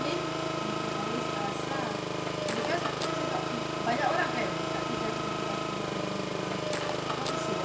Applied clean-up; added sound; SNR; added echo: none; Engine; -5 dB; reverberation time 1.1 s.